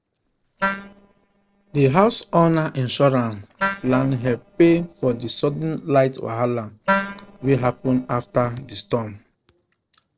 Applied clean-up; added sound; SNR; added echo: neural separator model SepFormer DNS4.